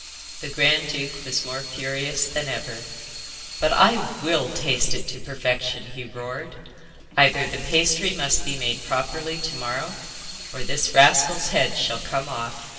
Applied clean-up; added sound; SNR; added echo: none; Sink (filling or washing) / Water tap, faucet; 14 dB; reverberation time 2.3 s.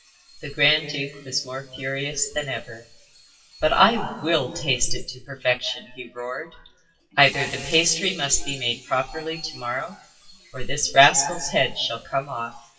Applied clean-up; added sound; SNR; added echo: classical method WPE with log-MMSE.